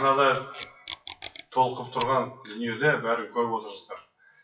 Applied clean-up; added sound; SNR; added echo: classical method WPE with log-MMSE.